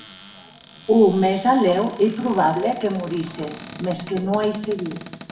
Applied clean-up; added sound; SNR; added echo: none; Cupboard open or close; 19 dB; reverberation time 0.6 s.